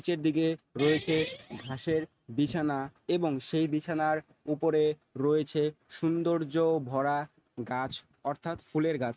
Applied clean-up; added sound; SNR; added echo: neural mask model RNNoise.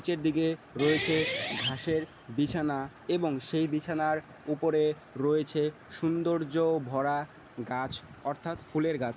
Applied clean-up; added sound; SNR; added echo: none; Guitar; 6 dB; none.